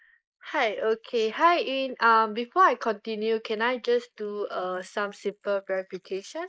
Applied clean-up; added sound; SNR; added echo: neural mask model Resemble Enhance denoiser.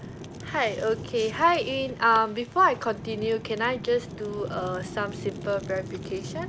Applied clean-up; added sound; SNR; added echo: none; Fire; 11 dB; none.